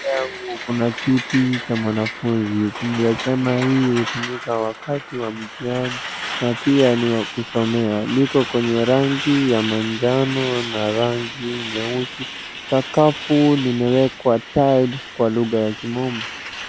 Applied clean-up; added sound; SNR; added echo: none; Truck; 10 dB; none.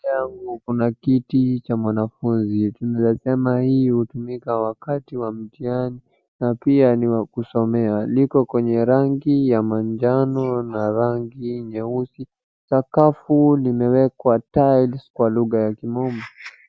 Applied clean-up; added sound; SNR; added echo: none; none; none; none.